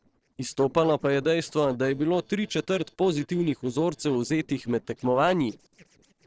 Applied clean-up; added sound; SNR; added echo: neural separator model SepFormer DNS4.